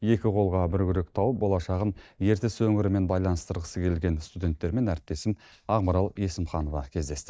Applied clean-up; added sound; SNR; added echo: neural mask model DeepFilterNet 3.